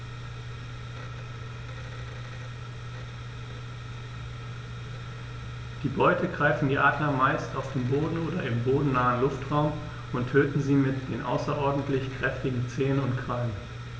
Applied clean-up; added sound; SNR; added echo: none; none; none; none.